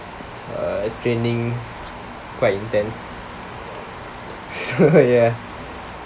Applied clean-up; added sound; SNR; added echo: none; none; none; none.